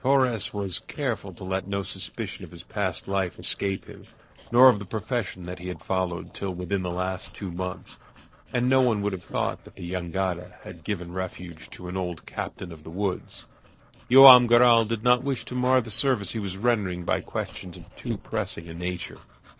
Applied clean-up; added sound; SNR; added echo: neural separator model SepFormer DNS4.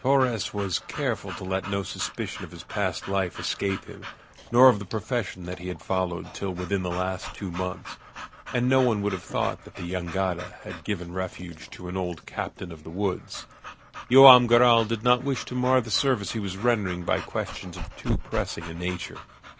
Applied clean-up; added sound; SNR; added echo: none; Dog / Breathing; 14 dB; none.